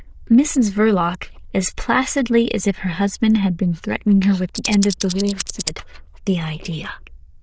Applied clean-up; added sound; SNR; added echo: neural diffusion model UNIVERSE++.